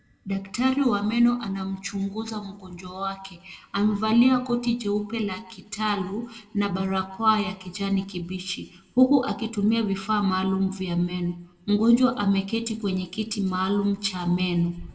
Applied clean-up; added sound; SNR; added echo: none; none; none; reverberation time 0.7 s.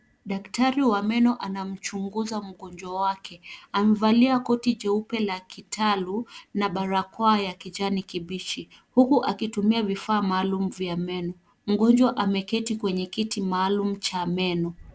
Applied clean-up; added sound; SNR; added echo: none; none; none; none.